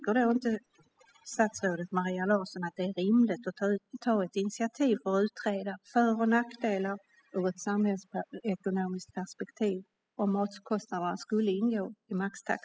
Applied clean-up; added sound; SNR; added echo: classical method spectral subtraction.